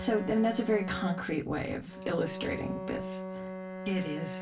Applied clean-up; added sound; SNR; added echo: none; Bowed string instrument; 8 dB; reverberation time 0.2 s.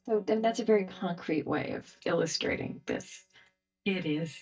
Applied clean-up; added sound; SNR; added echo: neural mask model DeepFilterNet 3.